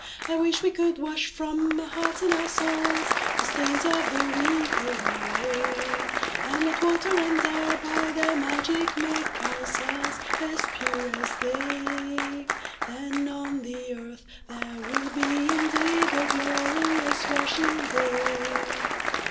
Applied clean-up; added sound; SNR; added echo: none; Applause; 0 dB; reverberation time 0.2 s.